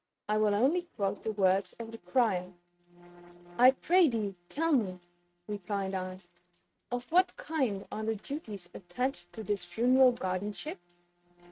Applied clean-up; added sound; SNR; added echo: neural mask model RNNoise.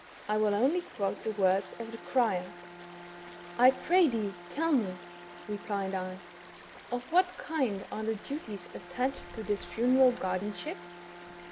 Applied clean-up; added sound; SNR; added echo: none; Stream + Bowed string instrument; 16 dB; none.